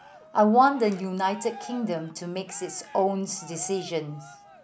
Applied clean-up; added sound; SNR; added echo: none; Cheering; 20 dB; none.